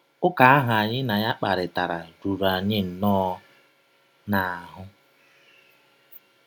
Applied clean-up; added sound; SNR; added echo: none; none; none; none.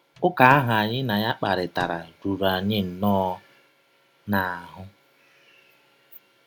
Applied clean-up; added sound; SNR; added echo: none; Slam / Microwave oven; 18 dB; none.